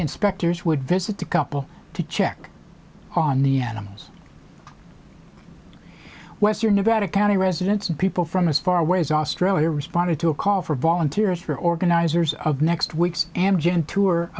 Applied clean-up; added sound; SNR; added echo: none; none; none; none.